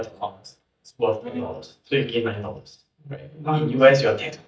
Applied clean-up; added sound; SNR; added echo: neural mask model DeepFilterNet 3.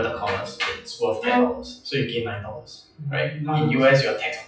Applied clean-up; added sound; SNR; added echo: classical method WPE with log-MMSE.